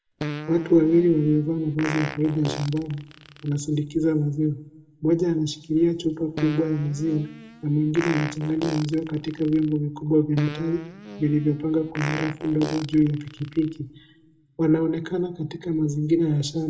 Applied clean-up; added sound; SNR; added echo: none; Fart; 12 dB; reverberation time 0.7 s.